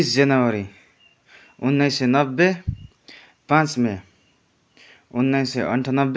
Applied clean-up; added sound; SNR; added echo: none; none; none; none.